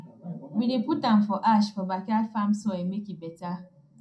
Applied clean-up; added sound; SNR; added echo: none; none; none; reverberation time 0.2 s.